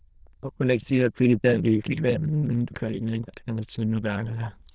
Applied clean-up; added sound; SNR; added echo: neural diffusion model UNIVERSE++.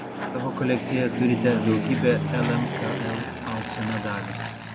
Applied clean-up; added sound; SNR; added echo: none; Fixed-wing aircraft, airplane; 2 dB; none.